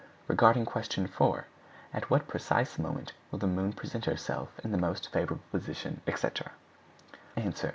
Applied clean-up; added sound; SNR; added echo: none; none; none; none.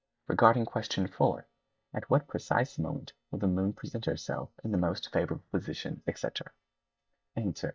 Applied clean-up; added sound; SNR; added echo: neural mask model DeepFilterNet 3.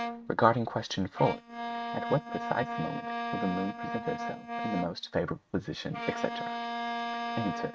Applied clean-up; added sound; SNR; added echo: neural mask model RNNoise.